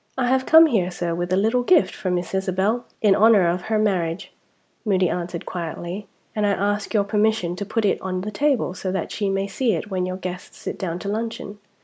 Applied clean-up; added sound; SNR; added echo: none; none; none; none.